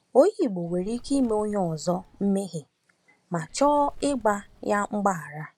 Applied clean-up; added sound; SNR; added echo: none; Bird; 20 dB; none.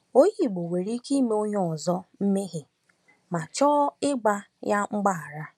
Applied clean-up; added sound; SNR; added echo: none; none; none; none.